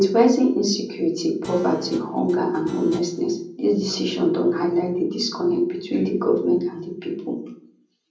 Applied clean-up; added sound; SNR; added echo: none; Guitar; 17 dB; reverberation time 0.6 s.